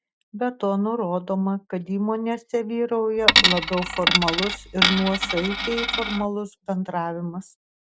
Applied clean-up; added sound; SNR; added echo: none; Coin (dropping); -3 dB; none.